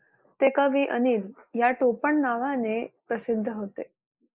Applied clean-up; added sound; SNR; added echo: neural mask model Resemble Enhance denoiser.